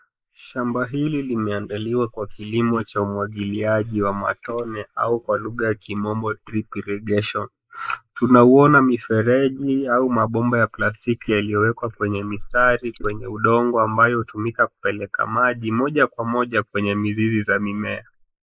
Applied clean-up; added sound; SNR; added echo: neural mask model Resemble Enhance denoiser.